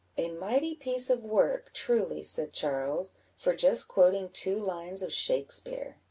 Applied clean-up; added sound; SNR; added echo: none; none; none; none.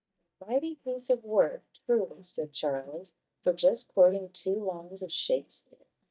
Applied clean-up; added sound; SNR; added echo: neural mask model DeepFilterNet 3.